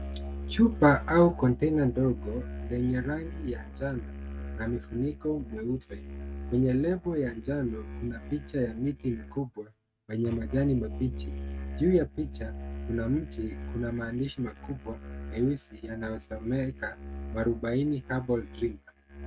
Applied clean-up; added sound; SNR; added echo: neural mask model RNNoise.